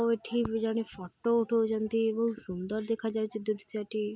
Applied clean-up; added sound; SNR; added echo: none; none; none; none.